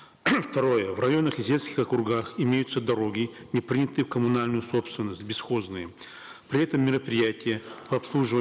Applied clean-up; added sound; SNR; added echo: none; none; none; none.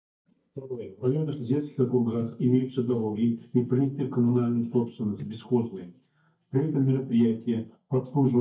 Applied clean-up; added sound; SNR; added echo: neural mask model DeepFilterNet 3.